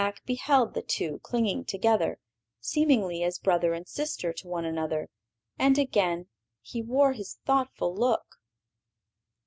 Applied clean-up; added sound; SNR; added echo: none; none; none; none.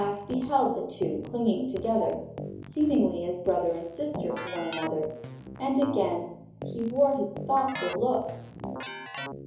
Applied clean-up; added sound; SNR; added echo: none; Keyboard (musical); 11 dB; reverberation time 2.8 s.